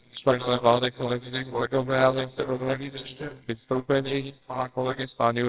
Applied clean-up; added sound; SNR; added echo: neural separator model SepFormer WHAMR!.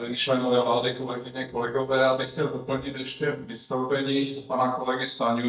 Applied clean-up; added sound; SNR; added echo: neural mask model DeepFilterNet 3.